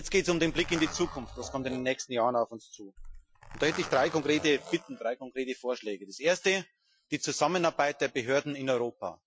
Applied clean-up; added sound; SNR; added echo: classical method Wiener filter.